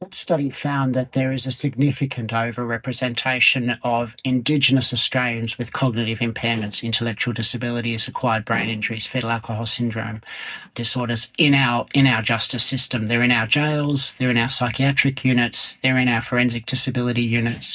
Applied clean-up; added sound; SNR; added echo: neural mask model DeepFilterNet 3.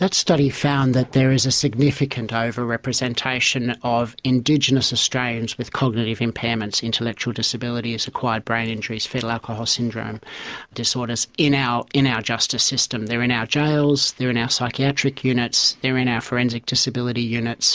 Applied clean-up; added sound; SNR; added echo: none; none; none; none.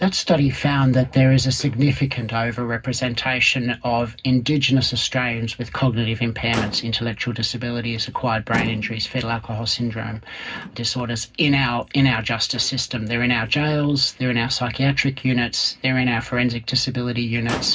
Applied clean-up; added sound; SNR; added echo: none; Motor vehicle (road); 17 dB; reverberation time 0.4 s.